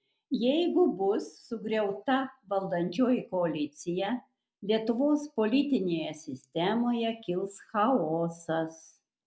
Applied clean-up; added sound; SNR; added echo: none; none; none; none.